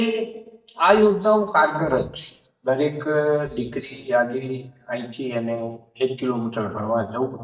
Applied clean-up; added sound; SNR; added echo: neural mask model DeepFilterNet 3.